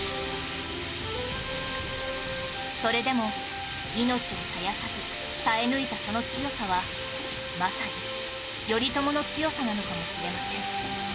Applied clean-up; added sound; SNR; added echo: none; Sink (filling or washing); 0 dB; none.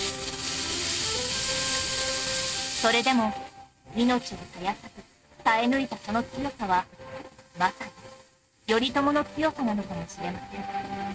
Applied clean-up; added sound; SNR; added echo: neural mask model RNNoise.